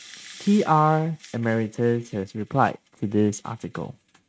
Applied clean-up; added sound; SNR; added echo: neural mask model RNNoise.